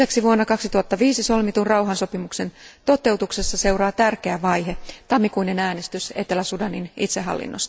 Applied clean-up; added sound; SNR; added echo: none; none; none; none.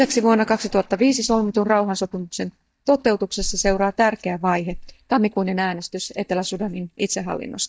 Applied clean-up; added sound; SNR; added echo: neural mask model DeepFilterNet 3.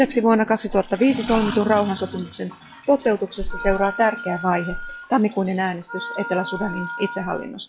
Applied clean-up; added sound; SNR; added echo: classical method log-MMSE.